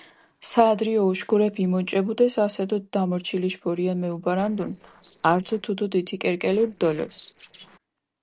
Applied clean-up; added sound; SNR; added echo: neural separator model SepFormer DNS4.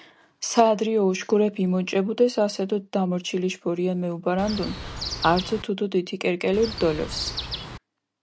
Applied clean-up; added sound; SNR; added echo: none; Chirp, tweet; 9 dB; none.